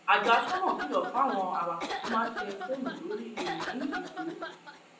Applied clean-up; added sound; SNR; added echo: none; Cough; 7 dB; reverberation time 0.6 s.